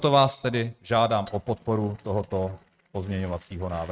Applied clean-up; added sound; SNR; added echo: neural mask model RNNoise.